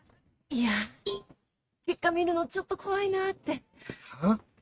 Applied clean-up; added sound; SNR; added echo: neural mask model RNNoise.